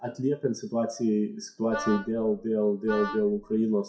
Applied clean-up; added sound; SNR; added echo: classical method WPE with log-MMSE.